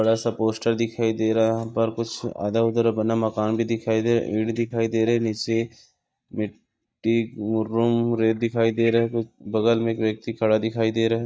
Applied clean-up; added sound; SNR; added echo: neural mask model DeepFilterNet 3.